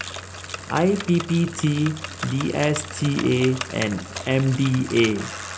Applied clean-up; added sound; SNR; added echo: none; Bicycle; 11 dB; none.